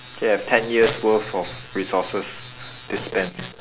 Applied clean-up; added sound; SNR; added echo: none; none; none; none.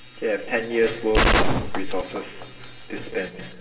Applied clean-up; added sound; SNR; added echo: none; Gunshot, gunfire; -4 dB; reverberation time 2.2 s.